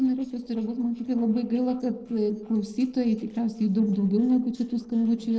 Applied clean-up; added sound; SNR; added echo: neural separator model SepFormer DNS4.